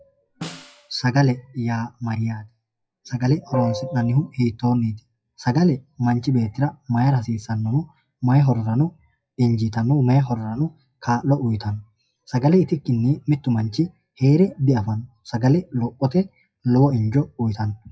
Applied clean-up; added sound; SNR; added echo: classical method WPE with log-MMSE.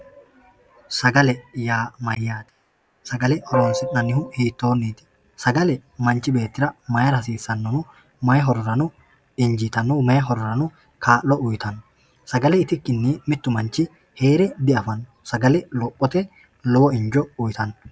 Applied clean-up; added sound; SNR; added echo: none; none; none; none.